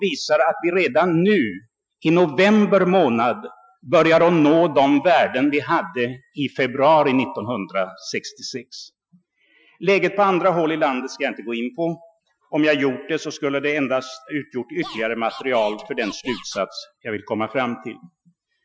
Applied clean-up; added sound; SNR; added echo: classical method Wiener filter.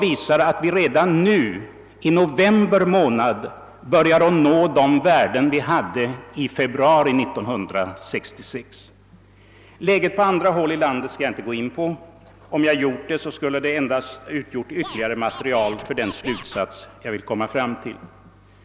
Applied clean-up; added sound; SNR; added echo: none; Scratching (performance technique); 16 dB; none.